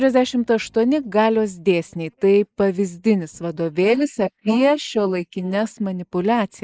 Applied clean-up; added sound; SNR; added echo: neural mask model Resemble Enhance denoiser.